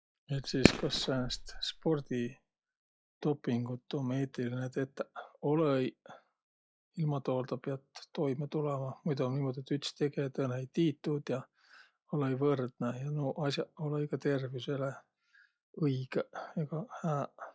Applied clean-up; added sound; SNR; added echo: classical method log-MMSE.